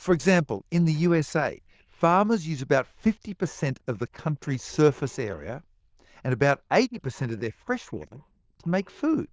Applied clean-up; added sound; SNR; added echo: neural diffusion model UNIVERSE++.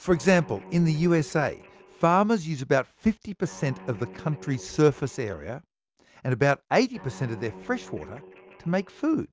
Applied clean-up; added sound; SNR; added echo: none; Guitar; 19 dB; none.